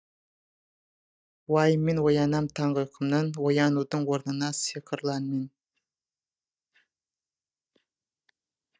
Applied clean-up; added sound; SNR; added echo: neural mask model DeepFilterNet 3.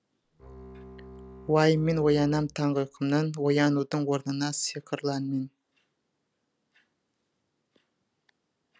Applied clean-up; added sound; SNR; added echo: none; Bowed string instrument; 18 dB; none.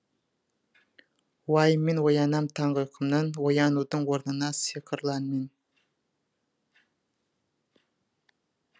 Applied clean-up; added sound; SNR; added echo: none; none; none; none.